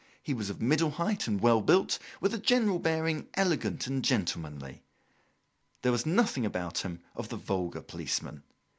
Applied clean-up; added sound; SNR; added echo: none; none; none; none.